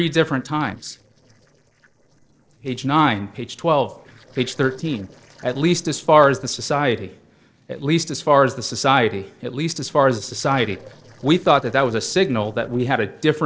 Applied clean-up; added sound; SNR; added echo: neural separator model SepFormer DNS4.